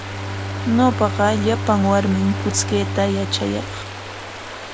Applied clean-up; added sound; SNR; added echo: none; Bowed string instrument + Stream; 5 dB; none.